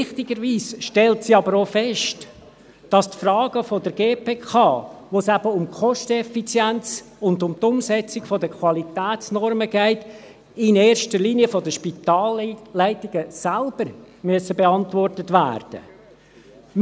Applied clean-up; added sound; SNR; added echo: none; none; none; none.